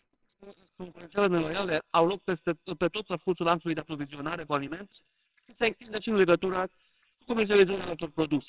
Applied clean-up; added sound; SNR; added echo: neural separator model SepFormer WHAMR!.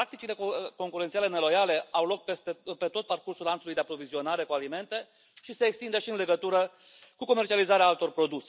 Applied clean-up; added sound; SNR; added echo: none; none; none; none.